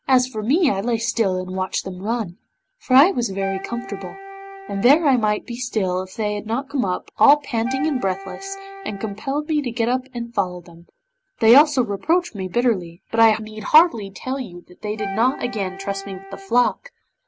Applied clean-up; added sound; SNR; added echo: none; Wind instrument, woodwind instrument; 14 dB; none.